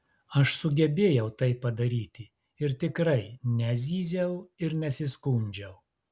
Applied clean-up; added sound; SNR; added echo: none; none; none; none.